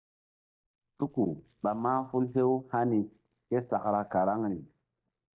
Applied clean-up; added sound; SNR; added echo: neural mask model DeepFilterNet 3.